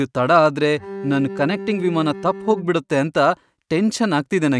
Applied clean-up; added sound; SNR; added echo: neural mask model RNNoise.